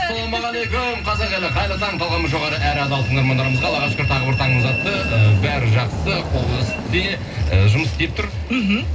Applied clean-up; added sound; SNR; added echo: none; Train; 8 dB; reverberation time 0.2 s.